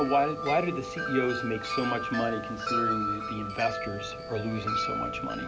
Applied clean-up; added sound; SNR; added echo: none; Wind chime; 2 dB; none.